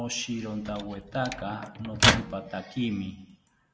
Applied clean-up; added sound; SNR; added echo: none; Microwave oven; -5 dB; none.